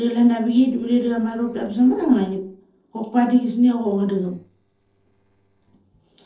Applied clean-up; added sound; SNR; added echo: neural separator model SepFormer DNS4.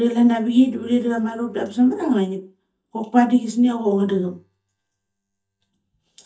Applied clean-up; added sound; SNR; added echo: neural mask model DeepFilterNet 3.